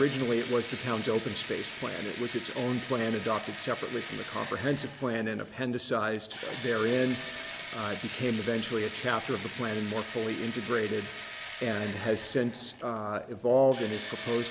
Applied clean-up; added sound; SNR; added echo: none; Engine / Drill; 9 dB; none.